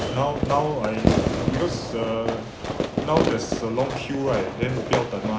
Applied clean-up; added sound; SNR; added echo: none; Fireworks; 0 dB; none.